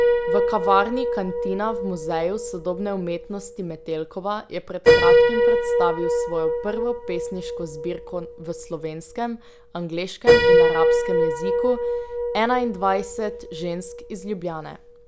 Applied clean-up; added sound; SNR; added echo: none; Piano; -5 dB; none.